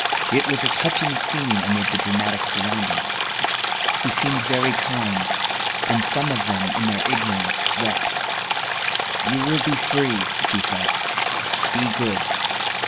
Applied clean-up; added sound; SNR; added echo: none; Stream; -5 dB; reverberation time 2.1 s.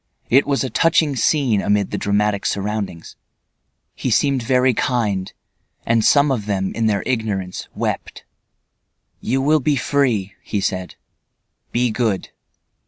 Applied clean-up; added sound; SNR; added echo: none; none; none; none.